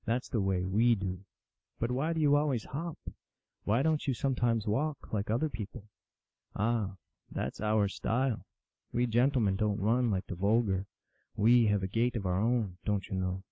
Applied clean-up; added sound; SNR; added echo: none; none; none; none.